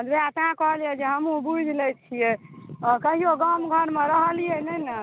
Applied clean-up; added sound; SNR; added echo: none; none; none; none.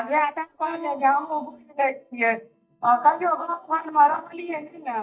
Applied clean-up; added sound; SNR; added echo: neural mask model DeepFilterNet 3.